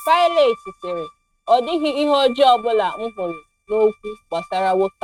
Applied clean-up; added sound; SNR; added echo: neural mask model RNNoise.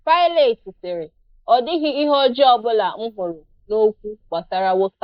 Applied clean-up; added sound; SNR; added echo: neural mask model Resemble Enhance denoiser.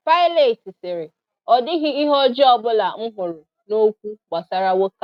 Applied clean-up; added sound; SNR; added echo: none; none; none; none.